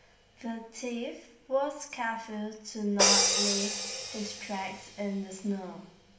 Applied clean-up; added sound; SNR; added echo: none; Crash cymbal; -2 dB; reverberation time 0.8 s.